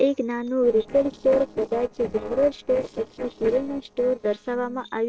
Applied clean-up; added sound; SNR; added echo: neural separator model SepFormer DNS4.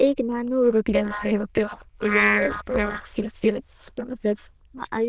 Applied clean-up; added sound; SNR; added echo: neural diffusion model UNIVERSE++.